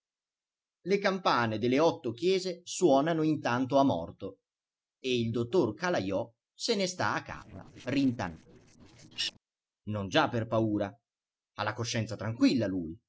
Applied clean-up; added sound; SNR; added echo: neural separator model SepFormer DNS4.